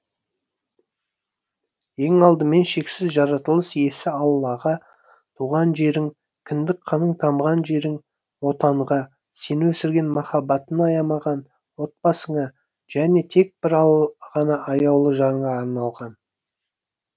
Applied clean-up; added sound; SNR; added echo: none; none; none; none.